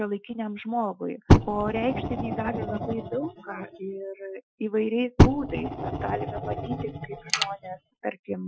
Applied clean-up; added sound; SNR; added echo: classical method Wiener filter.